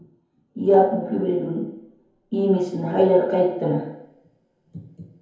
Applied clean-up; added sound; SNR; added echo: none; none; none; reverberation time 0.9 s.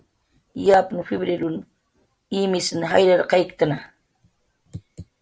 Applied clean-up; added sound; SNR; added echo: none; none; none; none.